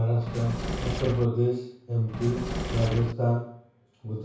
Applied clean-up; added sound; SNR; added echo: none; Engine / Mechanisms; 5 dB; reverberation time 0.6 s.